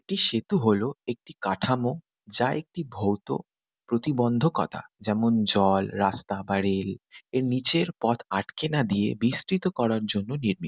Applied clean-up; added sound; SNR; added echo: none; none; none; none.